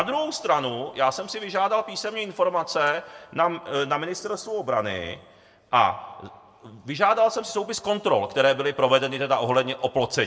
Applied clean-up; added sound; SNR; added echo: none; none; none; reverberation time 0.7 s.